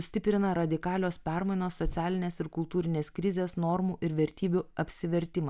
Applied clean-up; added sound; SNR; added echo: neural mask model DeepFilterNet 3.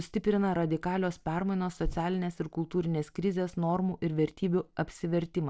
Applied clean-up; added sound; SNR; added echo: neural separator model SepFormer DNS4.